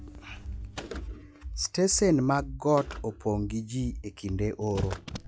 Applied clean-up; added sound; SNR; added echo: classical method log-MMSE.